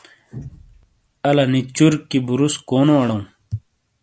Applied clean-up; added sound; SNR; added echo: none; none; none; none.